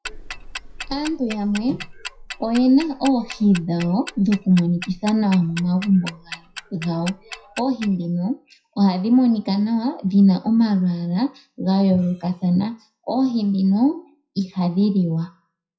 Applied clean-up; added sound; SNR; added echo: classical method WPE with log-MMSE.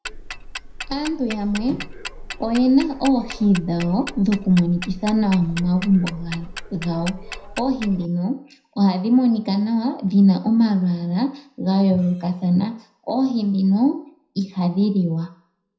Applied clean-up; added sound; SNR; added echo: none; Tick-tock; 13 dB; reverberation time 0.5 s.